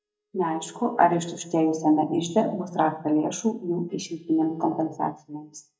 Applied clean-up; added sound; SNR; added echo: neural mask model DeepFilterNet 3.